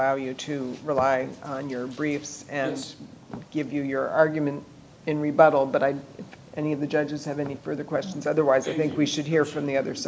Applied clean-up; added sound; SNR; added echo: none; none; none; none.